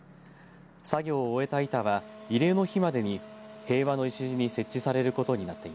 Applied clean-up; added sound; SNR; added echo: none; none; none; none.